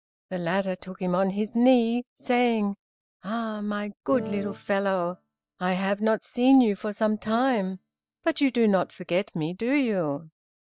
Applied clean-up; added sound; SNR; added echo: neural mask model DeepFilterNet 3.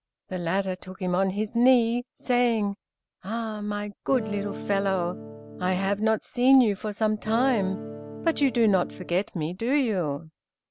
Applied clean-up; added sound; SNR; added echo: none; Electric guitar / Strum; 10 dB; none.